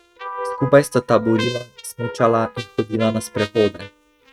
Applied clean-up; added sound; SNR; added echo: neural mask model RNNoise.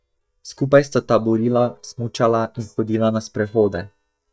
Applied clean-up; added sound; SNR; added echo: neural mask model DeepFilterNet 3.